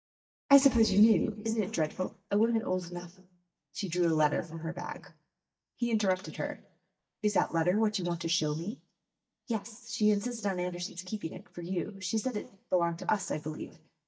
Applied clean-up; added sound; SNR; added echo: neural mask model DeepFilterNet 3.